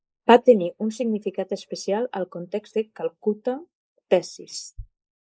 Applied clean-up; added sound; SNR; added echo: neural mask model Resemble Enhance denoiser.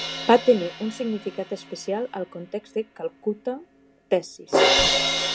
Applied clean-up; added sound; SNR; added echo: none; Crash cymbal; 1 dB; none.